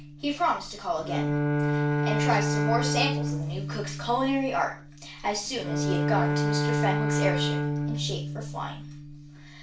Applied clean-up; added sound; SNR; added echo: none; Bowed string instrument; -3 dB; reverberation time 0.4 s.